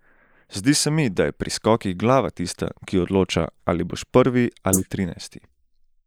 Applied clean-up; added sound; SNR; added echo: neural mask model Resemble Enhance denoiser.